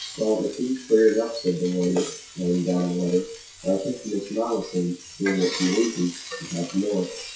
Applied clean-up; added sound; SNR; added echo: classical method WPE with log-MMSE.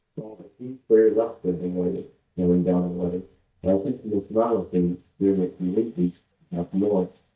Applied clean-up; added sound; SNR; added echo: neural mask model DeepFilterNet 3.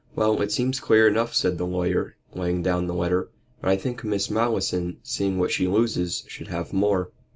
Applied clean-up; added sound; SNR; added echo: none; none; none; none.